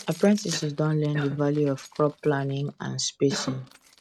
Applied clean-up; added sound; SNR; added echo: neural mask model RNNoise.